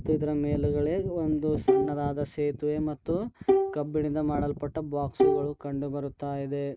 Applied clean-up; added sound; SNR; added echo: neural mask model RNNoise.